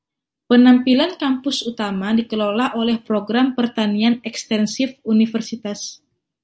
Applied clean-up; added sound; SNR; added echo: none; none; none; none.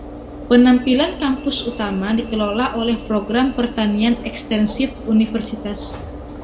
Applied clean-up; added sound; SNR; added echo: none; Alarm / Engine / Train; 13 dB; reverberation time 1.6 s.